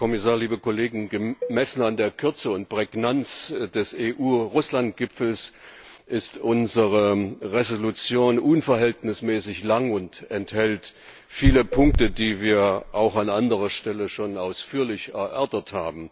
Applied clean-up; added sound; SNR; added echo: none; Cowbell; 16 dB; none.